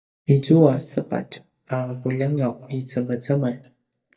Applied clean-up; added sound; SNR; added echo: neural mask model DeepFilterNet 3.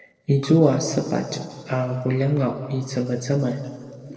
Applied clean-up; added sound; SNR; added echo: neural separator model SepFormer DNS4.